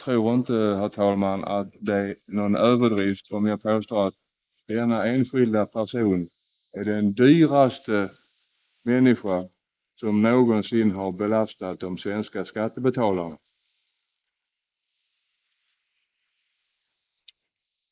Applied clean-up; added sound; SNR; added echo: neural mask model Resemble Enhance denoiser.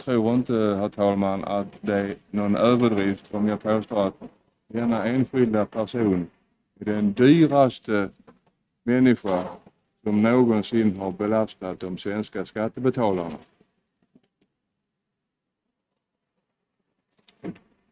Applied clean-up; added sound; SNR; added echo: neural mask model RNNoise.